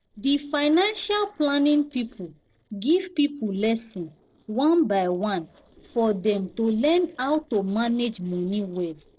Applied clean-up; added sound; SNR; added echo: neural separator model SepFormer DNS4.